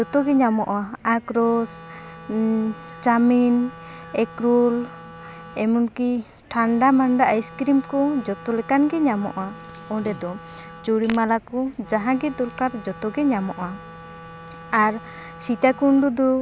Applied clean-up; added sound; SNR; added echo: none; Liquid + Wind instrument, woodwind instrument; 19 dB; none.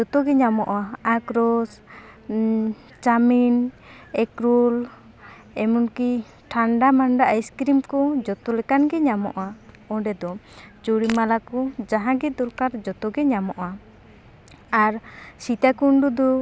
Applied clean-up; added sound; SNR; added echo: none; none; none; none.